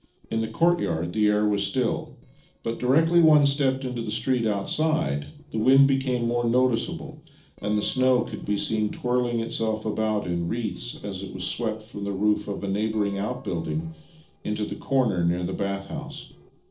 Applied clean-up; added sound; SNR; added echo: neural separator model SepFormer DNS4.